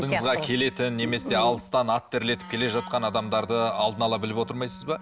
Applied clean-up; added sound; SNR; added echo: none; Wind instrument, woodwind instrument; 17 dB; none.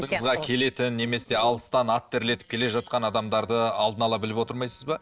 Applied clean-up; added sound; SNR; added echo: neural separator model SepFormer DNS4.